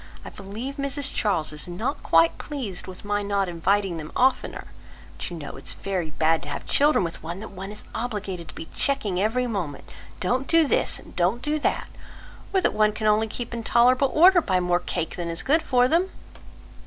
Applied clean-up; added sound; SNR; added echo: none; none; none; none.